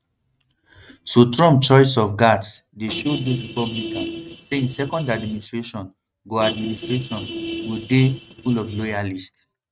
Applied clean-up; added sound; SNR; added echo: neural mask model RNNoise.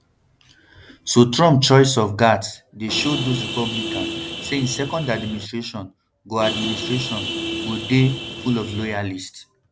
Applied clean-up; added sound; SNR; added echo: none; Vehicle horn, car horn, honking; 7 dB; none.